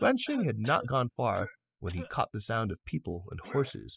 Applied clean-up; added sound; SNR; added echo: classical method spectral subtraction.